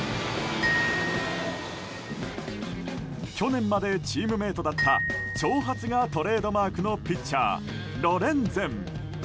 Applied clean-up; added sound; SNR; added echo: none; Glockenspiel; 7 dB; none.